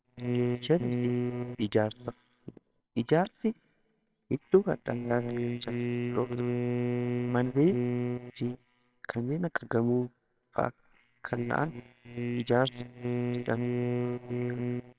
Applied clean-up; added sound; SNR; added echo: neural separator model SepFormer WHAMR!.